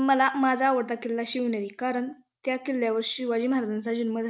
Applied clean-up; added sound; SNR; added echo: none; none; none; none.